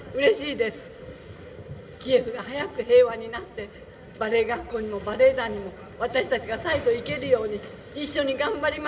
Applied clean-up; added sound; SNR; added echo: none; none; none; reverberation time 2.1 s.